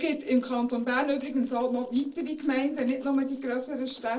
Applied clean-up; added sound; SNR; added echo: neural separator model SepFormer DNS4.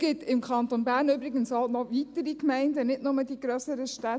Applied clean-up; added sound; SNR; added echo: none; none; none; none.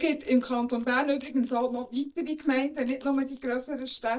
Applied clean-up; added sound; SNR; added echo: neural mask model DeepFilterNet 3.